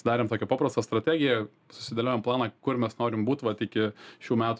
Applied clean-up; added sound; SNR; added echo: none; none; none; none.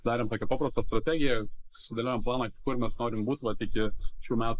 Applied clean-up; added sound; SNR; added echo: neural mask model Resemble Enhance denoiser.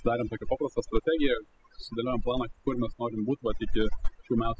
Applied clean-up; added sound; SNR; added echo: classical method spectral subtraction.